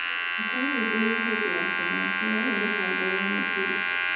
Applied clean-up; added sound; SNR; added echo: none; Domestic sounds, home sounds; -5 dB; reverberation time 0.8 s.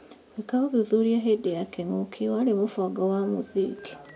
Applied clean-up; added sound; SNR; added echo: none; none; none; none.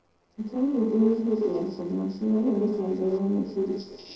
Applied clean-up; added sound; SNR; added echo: neural separator model SepFormer DNS4.